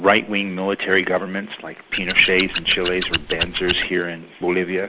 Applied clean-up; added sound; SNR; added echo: none; Scissors; 6 dB; none.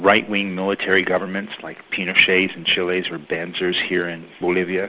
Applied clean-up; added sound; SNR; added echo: none; none; none; none.